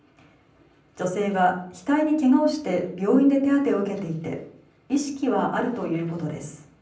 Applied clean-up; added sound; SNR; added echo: none; none; none; reverberation time 0.6 s.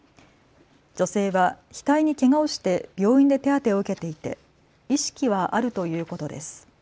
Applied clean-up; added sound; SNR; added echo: none; none; none; none.